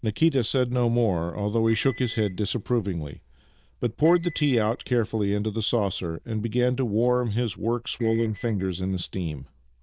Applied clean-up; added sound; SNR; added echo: neural diffusion model UNIVERSE++.